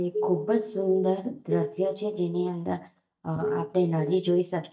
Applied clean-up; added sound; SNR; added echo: neural mask model DeepFilterNet 3.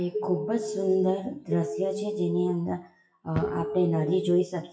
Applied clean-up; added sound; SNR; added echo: classical method WPE with log-MMSE.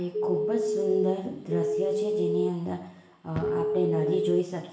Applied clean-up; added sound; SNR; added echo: none; Telephone; -3 dB; reverberation time 0.8 s.